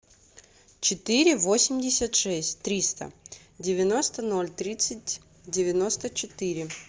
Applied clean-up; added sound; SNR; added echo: none; none; none; none.